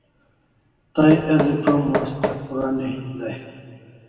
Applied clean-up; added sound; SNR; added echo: none; Knock; 7 dB; reverberation time 2.1 s.